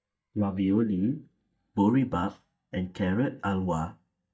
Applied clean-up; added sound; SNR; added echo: neural mask model DeepFilterNet 3.